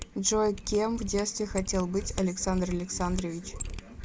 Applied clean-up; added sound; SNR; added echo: none; Mechanisms; 9 dB; none.